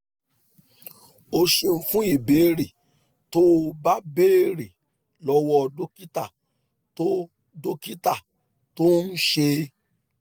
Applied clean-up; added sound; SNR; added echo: none; none; none; none.